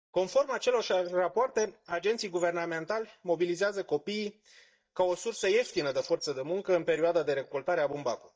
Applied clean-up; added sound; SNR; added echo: neural mask model DeepFilterNet 3.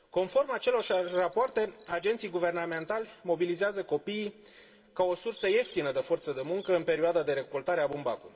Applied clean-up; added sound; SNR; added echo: none; Bird; 12 dB; reverberation time 0.2 s.